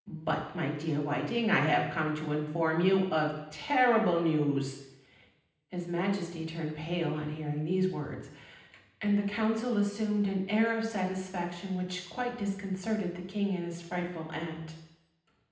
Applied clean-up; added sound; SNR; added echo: none; none; none; reverberation time 0.9 s.